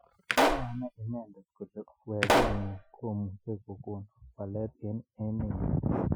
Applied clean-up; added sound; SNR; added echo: classical method Wiener filter.